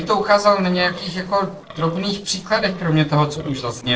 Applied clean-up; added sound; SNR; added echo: neural separator model SepFormer DNS4.